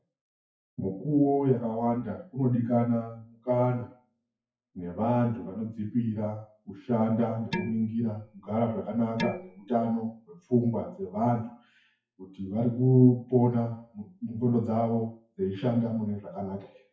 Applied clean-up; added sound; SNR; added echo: classical method WPE with log-MMSE.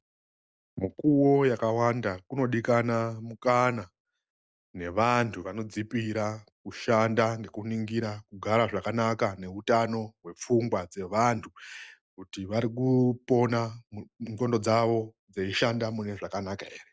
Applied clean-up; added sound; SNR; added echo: none; none; none; none.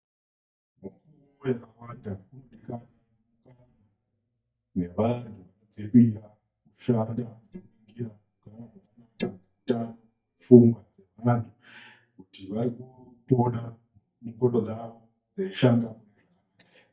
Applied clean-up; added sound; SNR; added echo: neural mask model DeepFilterNet 3.